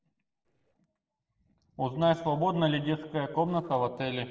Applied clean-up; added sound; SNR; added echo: neural separator model SepFormer DNS4.